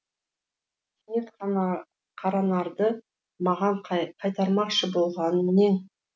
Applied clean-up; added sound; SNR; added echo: none; none; none; none.